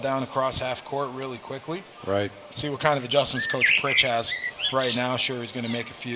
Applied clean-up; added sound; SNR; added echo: none; Bird; 1 dB; reverberation time 0.9 s.